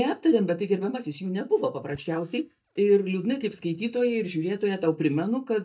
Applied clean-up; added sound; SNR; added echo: neural mask model DeepFilterNet 3.